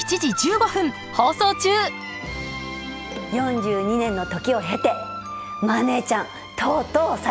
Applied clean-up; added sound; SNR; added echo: none; none; none; none.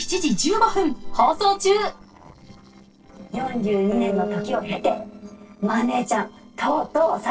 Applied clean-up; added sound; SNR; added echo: neural separator model SepFormer DNS4.